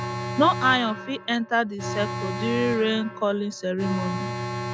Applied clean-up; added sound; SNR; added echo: none; Alarm; 6 dB; none.